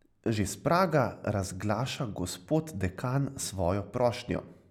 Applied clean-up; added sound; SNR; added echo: none; none; none; none.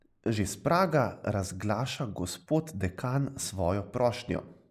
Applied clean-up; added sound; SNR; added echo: neural mask model Resemble Enhance denoiser.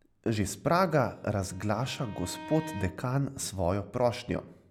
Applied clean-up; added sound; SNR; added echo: none; Bowed string instrument; 17 dB; none.